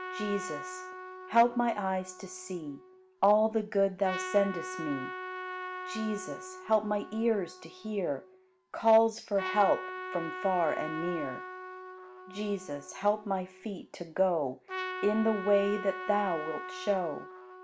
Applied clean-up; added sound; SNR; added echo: none; Trumpet; 10 dB; none.